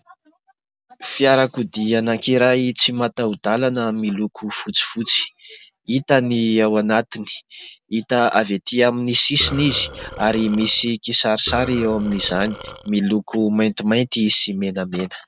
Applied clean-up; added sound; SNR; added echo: none; Burping, eructation; 13 dB; none.